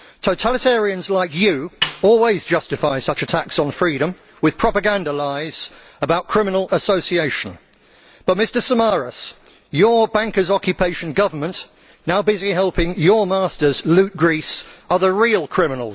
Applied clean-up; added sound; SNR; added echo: none; Snare drum; 9 dB; none.